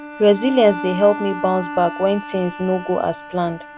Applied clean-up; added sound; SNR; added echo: none; Bowed string instrument; 12 dB; none.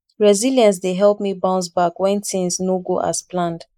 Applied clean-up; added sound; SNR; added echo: neural mask model Resemble Enhance denoiser.